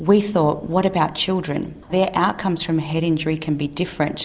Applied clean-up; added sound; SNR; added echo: none; none; none; none.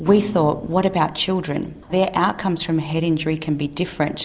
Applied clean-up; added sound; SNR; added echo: none; Thump, thud; 15 dB; none.